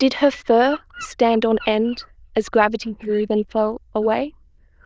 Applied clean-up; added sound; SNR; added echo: neural diffusion model UNIVERSE++.